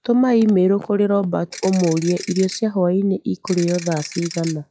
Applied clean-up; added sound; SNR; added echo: classical method log-MMSE.